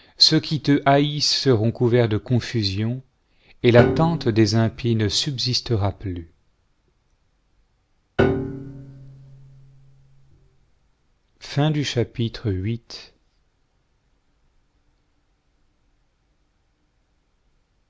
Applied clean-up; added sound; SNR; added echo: none; Piano; 5 dB; none.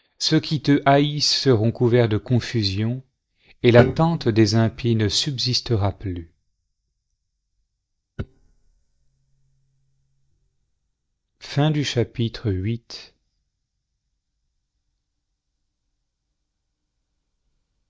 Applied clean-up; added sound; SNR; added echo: neural mask model DeepFilterNet 3.